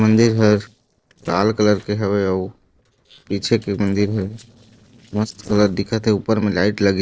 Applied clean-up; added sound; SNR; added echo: neural separator model SepFormer DNS4.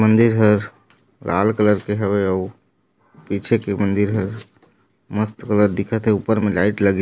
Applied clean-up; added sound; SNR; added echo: none; none; none; none.